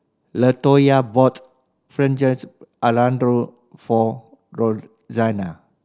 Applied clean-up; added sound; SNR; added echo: none; none; none; none.